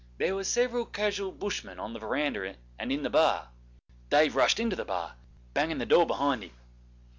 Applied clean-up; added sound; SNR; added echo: none; none; none; none.